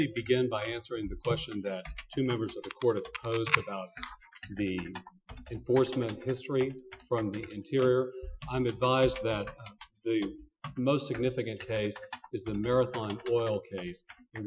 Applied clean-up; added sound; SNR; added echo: classical method Wiener filter.